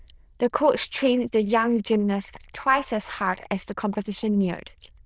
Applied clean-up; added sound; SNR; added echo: neural diffusion model UNIVERSE++.